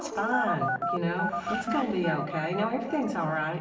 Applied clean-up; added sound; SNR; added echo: none; Telephone; 4 dB; reverberation time 1.0 s.